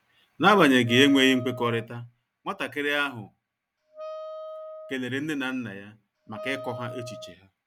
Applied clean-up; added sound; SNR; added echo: none; Wind instrument, woodwind instrument; 13 dB; none.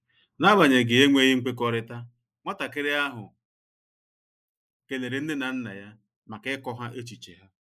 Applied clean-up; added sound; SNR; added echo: neural mask model Resemble Enhance denoiser.